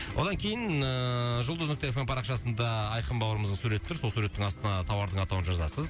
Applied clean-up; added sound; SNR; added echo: none; none; none; none.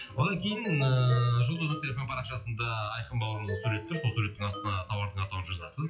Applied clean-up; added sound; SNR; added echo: classical method WPE with log-MMSE.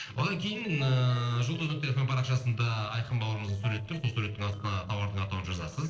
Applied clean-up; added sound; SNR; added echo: neural separator model SepFormer DNS4.